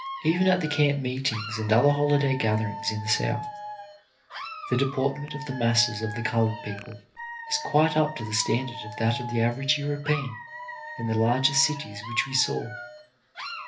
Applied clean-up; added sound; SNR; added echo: none; Alarm / Dog; 11 dB; reverberation time 0.3 s.